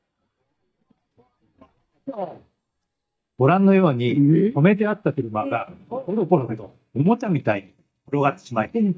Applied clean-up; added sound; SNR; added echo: neural mask model DeepFilterNet 3.